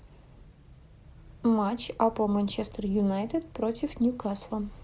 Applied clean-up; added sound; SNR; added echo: none; none; none; none.